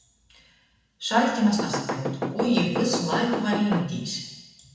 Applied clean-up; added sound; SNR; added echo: none; Knock / Wood; 4 dB; reverberation time 1.1 s.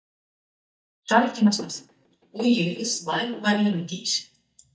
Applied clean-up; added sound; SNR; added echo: neural mask model DeepFilterNet 3.